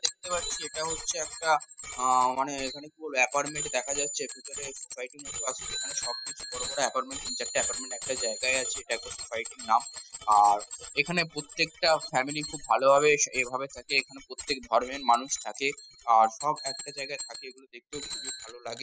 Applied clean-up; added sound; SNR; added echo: classical method spectral subtraction.